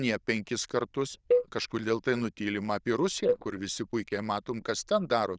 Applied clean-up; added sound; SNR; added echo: neural diffusion model UNIVERSE++.